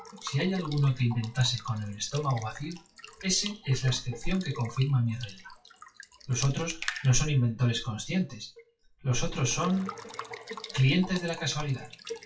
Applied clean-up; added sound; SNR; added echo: classical method WPE with log-MMSE.